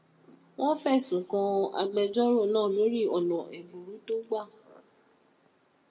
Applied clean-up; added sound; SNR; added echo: none; none; none; reverberation time 0.9 s.